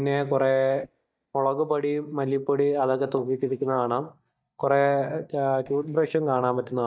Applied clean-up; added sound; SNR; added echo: neural mask model DeepFilterNet 3.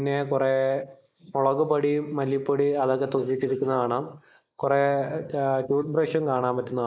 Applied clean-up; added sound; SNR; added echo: neural mask model Resemble Enhance denoiser.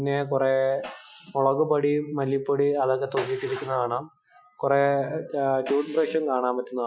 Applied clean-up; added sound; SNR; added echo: classical method Wiener filter.